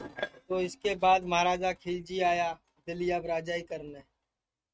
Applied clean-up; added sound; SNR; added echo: neural mask model RNNoise.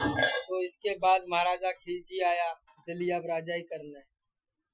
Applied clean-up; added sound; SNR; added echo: classical method Wiener filter.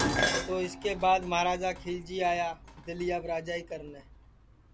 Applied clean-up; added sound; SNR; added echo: none; Dishes, pots, and pans; 5 dB; none.